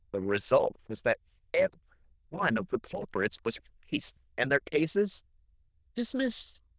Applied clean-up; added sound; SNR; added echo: neural diffusion model UNIVERSE++.